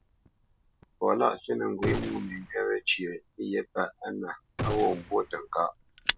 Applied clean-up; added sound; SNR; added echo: none; Gunshot, gunfire + Fire; 9 dB; none.